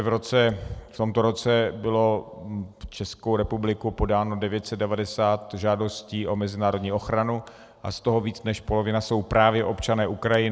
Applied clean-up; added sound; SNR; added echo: none; none; none; none.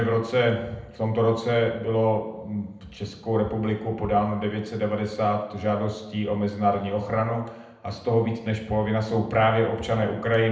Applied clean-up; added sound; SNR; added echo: none; none; none; reverberation time 0.7 s.